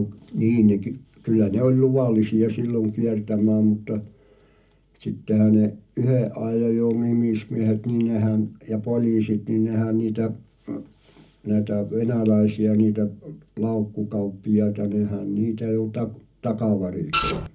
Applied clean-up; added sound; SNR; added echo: none; Printer; 3 dB; reverberation time 0.4 s.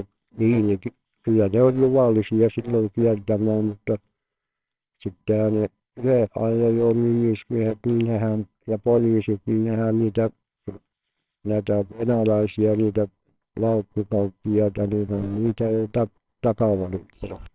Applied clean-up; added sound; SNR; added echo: neural separator model SepFormer WHAMR!.